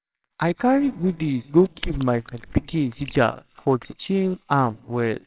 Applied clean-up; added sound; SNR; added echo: neural separator model SepFormer WHAMR!.